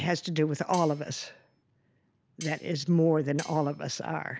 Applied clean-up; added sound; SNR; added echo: none; Cutlery, silverware; 19 dB; none.